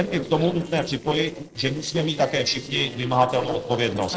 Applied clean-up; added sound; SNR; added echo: neural separator model SepFormer DNS4.